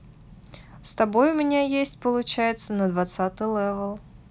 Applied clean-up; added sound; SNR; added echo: none; none; none; none.